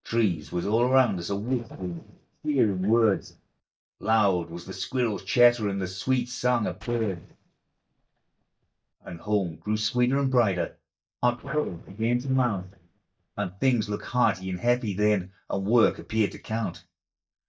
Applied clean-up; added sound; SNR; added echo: neural mask model DeepFilterNet 3.